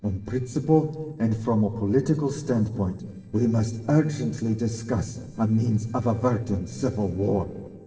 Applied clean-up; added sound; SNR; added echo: neural separator model SepFormer DNS4.